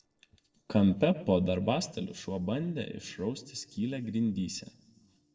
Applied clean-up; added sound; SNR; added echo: neural separator model SepFormer DNS4.